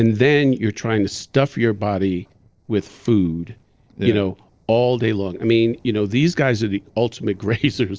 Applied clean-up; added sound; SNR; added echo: neural separator model SepFormer DNS4.